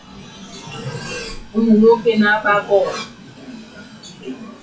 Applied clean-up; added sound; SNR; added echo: classical method WPE with log-MMSE.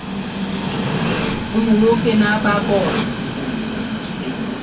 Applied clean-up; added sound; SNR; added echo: none; Train; 1 dB; reverberation time 0.2 s.